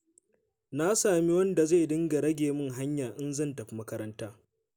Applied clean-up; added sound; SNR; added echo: none; none; none; none.